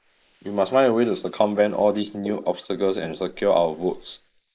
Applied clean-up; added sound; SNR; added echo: neural mask model Resemble Enhance denoiser.